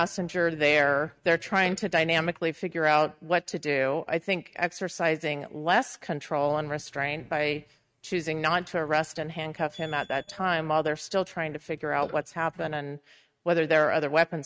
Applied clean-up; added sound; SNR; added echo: neural mask model RNNoise.